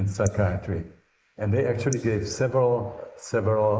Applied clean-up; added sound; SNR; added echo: neural mask model Resemble Enhance denoiser.